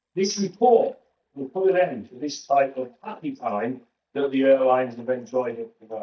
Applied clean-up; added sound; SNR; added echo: neural mask model DeepFilterNet 3.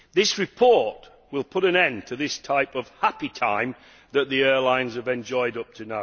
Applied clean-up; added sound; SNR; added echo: none; none; none; none.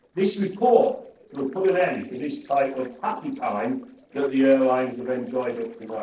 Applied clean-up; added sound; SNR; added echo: neural separator model SepFormer DNS4.